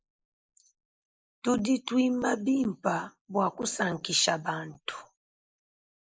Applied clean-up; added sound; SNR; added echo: neural mask model Resemble Enhance denoiser.